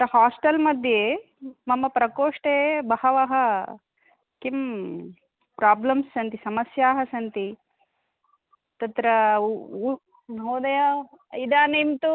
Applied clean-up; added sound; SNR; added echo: none; none; none; none.